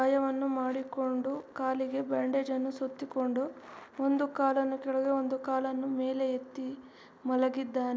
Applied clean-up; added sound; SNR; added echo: none; none; none; none.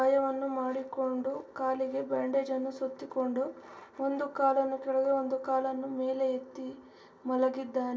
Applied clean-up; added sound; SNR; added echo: none; none; none; reverberation time 0.2 s.